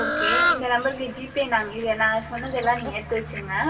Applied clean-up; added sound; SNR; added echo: none; Fowl; 3 dB; reverberation time 0.2 s.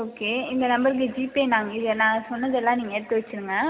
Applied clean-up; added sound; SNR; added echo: none; none; none; none.